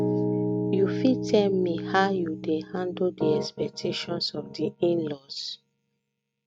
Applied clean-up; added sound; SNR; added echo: neural mask model RNNoise.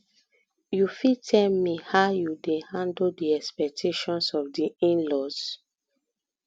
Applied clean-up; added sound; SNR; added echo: none; none; none; none.